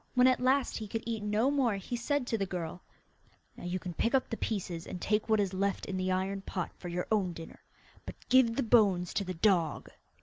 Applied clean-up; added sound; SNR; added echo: none; none; none; none.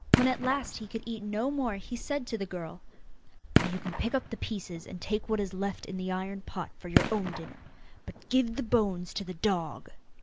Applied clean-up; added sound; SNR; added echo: none; Fireworks; 3 dB; none.